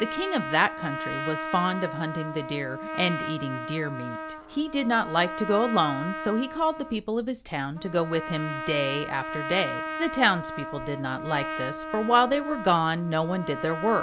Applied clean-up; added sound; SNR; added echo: none; Trumpet; 7 dB; none.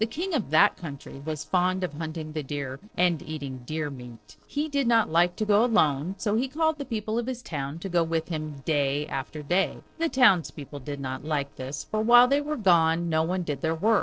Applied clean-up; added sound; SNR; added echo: neural separator model SepFormer DNS4.